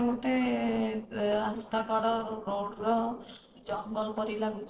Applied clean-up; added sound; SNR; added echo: neural separator model SepFormer DNS4.